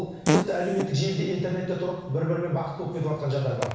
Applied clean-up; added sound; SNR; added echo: none; Fart; 5 dB; reverberation time 1.1 s.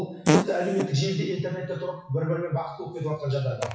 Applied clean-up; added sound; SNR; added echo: classical method WPE with log-MMSE.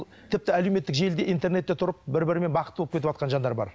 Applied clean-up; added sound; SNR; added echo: none; none; none; none.